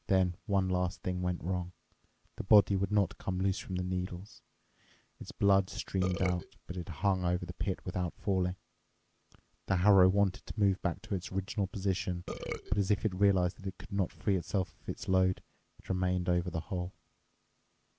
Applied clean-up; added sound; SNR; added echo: none; Burping, eructation; 7 dB; none.